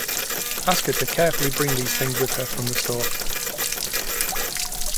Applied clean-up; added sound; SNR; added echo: none; Printer + Stream / Trickle, dribble / Splash, splatter; -3 dB; none.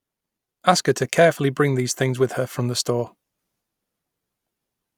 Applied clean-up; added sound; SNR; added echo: none; none; none; none.